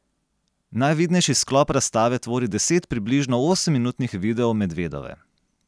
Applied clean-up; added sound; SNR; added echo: none; none; none; none.